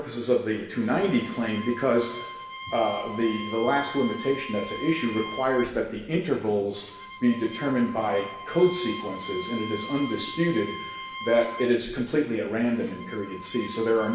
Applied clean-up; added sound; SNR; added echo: none; Bowed string instrument; 12 dB; reverberation time 0.8 s.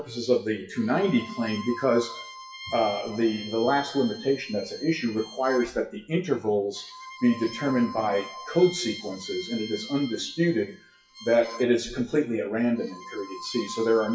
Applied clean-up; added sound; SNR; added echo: classical method WPE with log-MMSE.